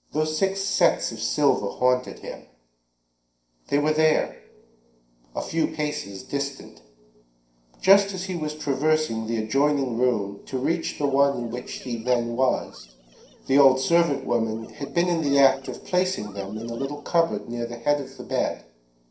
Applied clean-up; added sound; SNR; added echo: neural separator model SepFormer DNS4.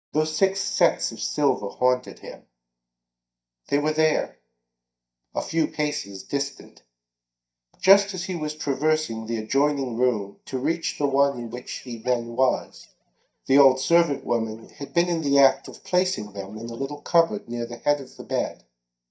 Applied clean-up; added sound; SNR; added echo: neural mask model DeepFilterNet 3.